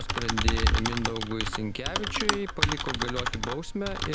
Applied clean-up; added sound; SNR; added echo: none; Typing; -4 dB; none.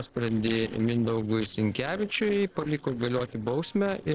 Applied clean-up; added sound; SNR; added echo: neural separator model SepFormer DNS4.